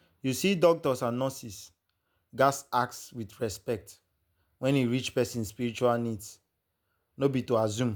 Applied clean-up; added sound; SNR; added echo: none; none; none; none.